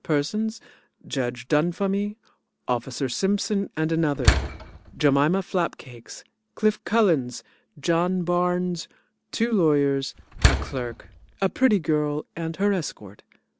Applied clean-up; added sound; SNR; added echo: none; Slam; 0 dB; none.